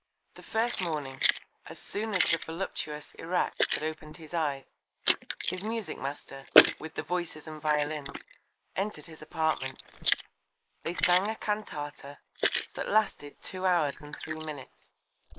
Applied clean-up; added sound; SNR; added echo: neural mask model Resemble Enhance denoiser.